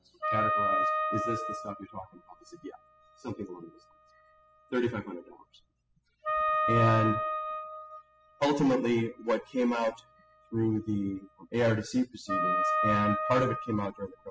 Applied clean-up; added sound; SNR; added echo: classical method spectral subtraction.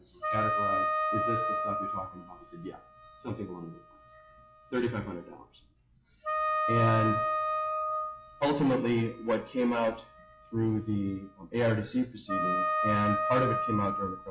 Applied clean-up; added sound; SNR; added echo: classical method log-MMSE.